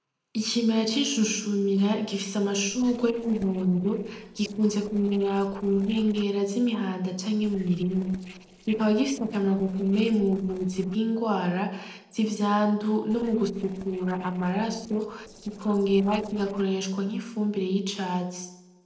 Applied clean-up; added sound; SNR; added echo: neural separator model SepFormer DNS4.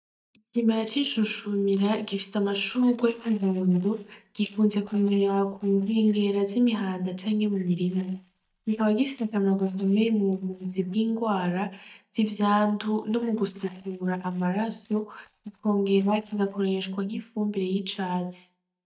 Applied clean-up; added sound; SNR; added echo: neural mask model DeepFilterNet 3.